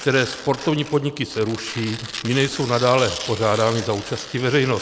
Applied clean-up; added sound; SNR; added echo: none; Tearing; 12 dB; none.